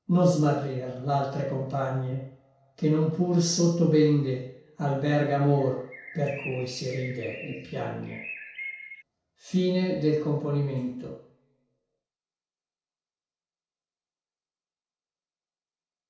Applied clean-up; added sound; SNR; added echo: none; Bird; 14 dB; reverberation time 0.6 s.